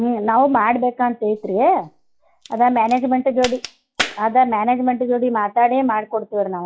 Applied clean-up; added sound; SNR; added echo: classical method log-MMSE.